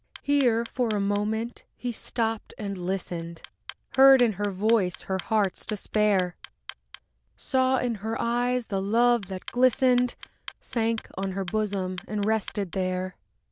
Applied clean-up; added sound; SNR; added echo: none; Clock; 19 dB; none.